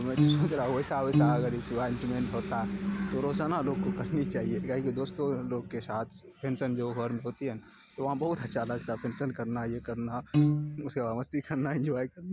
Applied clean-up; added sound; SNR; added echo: none; Piano; -3 dB; none.